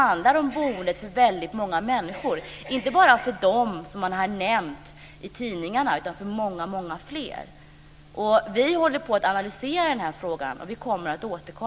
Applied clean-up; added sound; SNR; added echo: none; none; none; none.